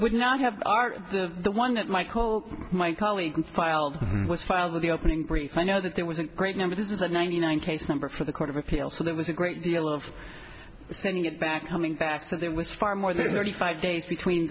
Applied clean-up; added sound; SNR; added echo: none; none; none; none.